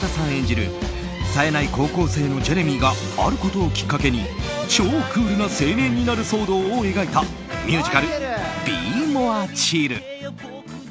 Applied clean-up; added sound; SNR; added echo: none; none; none; none.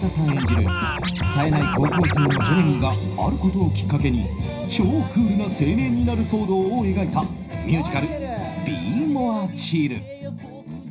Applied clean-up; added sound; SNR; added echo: none; Scratching (performance technique); 6 dB; reverberation time 0.4 s.